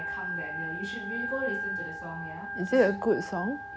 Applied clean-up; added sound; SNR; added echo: none; Organ; 4 dB; none.